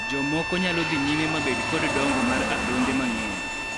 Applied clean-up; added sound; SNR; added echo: none; Bowed string instrument + Aircraft; 0 dB; none.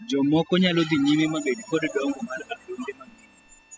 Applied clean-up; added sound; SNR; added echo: classical method spectral subtraction.